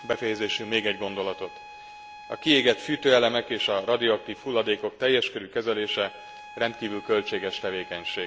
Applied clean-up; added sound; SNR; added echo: none; Bowed string instrument; 18 dB; none.